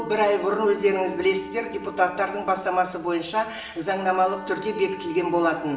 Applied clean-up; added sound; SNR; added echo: none; Wind instrument, woodwind instrument; 15 dB; reverberation time 0.9 s.